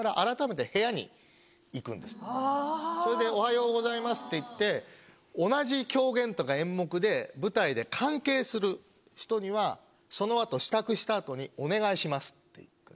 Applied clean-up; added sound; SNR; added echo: none; none; none; none.